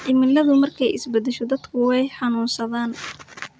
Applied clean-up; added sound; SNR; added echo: none; none; none; none.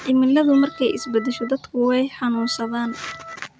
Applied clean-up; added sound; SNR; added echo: none; Organ; 17 dB; none.